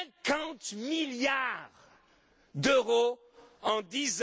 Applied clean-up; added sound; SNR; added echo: none; none; none; none.